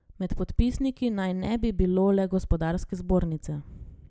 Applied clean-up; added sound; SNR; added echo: none; none; none; none.